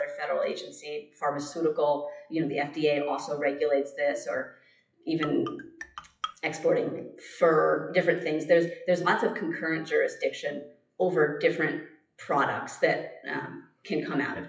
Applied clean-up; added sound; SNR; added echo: classical method WPE with log-MMSE.